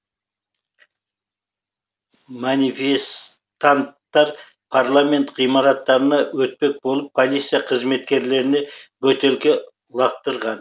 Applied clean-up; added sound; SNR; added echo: none; none; none; none.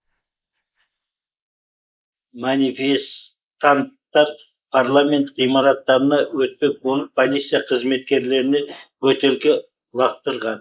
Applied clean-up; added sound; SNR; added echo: neural mask model Resemble Enhance denoiser.